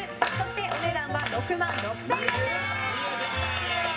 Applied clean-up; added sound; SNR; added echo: none; Bowed string instrument; 16 dB; reverberation time 0.4 s.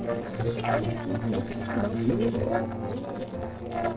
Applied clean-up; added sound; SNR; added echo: neural separator model SepFormer DNS4.